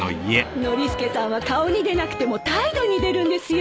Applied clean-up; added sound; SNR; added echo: none; Crowd; 15 dB; none.